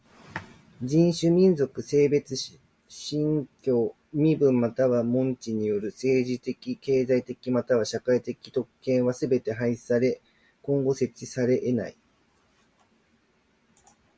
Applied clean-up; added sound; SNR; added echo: none; none; none; none.